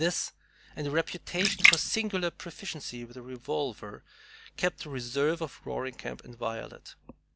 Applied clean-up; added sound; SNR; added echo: none; Splash, splatter; -4 dB; none.